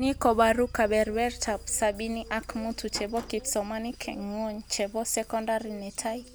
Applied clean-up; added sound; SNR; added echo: none; Bass guitar + Slam; 17 dB; none.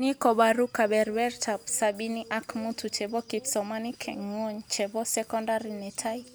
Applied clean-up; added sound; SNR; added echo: none; none; none; none.